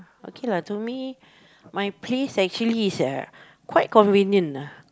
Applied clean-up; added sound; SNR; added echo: none; none; none; none.